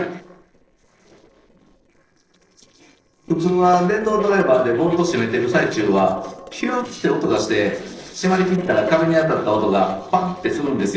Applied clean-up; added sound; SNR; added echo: neural separator model SepFormer DNS4.